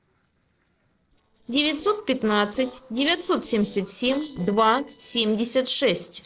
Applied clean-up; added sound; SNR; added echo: neural separator model SepFormer DNS4.